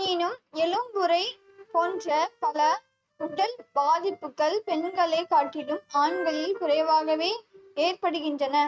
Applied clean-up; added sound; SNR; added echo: neural mask model RNNoise.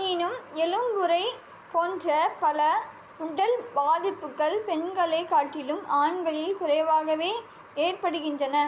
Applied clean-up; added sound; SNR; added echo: none; none; none; none.